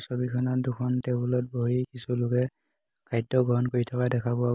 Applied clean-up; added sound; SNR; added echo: none; none; none; none.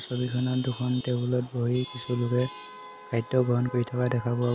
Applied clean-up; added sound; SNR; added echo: none; Chatter / Traffic noise, roadway noise / Vehicle horn, car horn, honking / Engine; 17 dB; none.